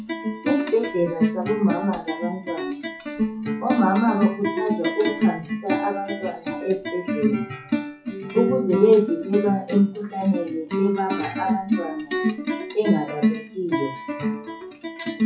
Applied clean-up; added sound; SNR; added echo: classical method WPE with log-MMSE.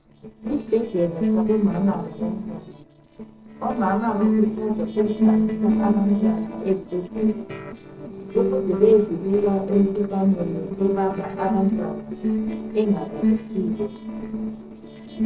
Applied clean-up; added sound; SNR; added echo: neural separator model SepFormer DNS4.